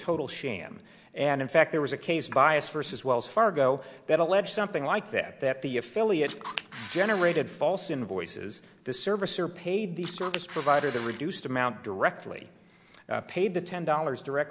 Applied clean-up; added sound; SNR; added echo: none; Camera; 9 dB; none.